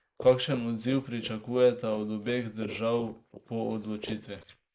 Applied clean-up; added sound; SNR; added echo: neural mask model Resemble Enhance denoiser.